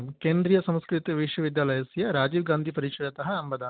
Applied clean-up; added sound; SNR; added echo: none; none; none; none.